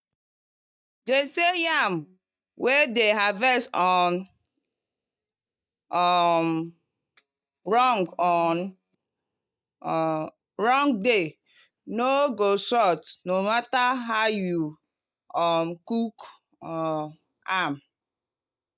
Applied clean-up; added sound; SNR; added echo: neural mask model DeepFilterNet 3.